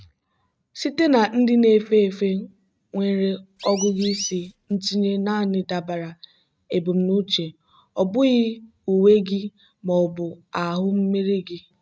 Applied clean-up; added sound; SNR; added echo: neural mask model RNNoise.